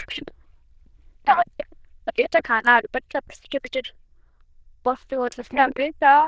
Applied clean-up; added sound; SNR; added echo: neural diffusion model UNIVERSE++.